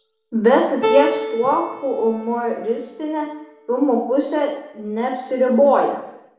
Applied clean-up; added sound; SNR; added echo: none; Keyboard (musical); 10 dB; reverberation time 0.8 s.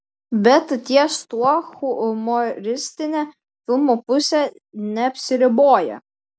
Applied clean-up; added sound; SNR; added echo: none; none; none; none.